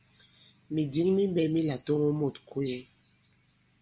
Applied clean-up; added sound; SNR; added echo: none; none; none; none.